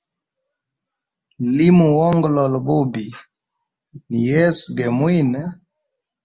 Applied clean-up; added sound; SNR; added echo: none; none; none; none.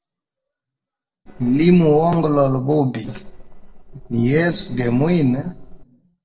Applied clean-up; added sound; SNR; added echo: neural separator model SepFormer DNS4.